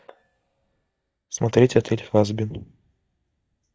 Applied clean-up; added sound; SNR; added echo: neural mask model DeepFilterNet 3.